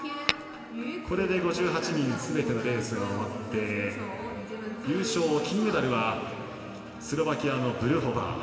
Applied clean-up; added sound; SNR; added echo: none; Tap / Glass; 5 dB; reverberation time 2.8 s.